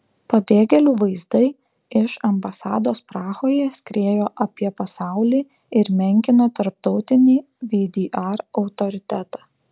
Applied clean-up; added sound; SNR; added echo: none; none; none; none.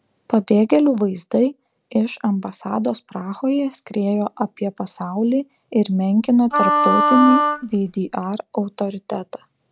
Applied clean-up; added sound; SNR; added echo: none; Wind instrument, woodwind instrument; -1 dB; none.